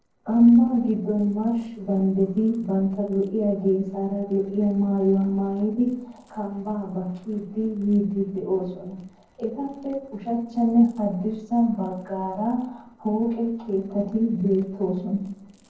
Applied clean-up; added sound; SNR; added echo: neural separator model SepFormer DNS4.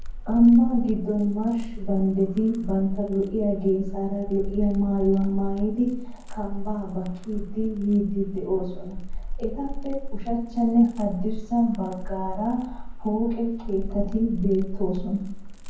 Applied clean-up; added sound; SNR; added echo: none; Crackle; 6 dB; reverberation time 0.9 s.